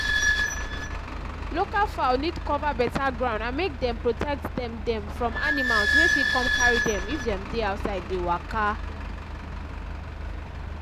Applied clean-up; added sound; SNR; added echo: none; Squeak / Idling; -1 dB; none.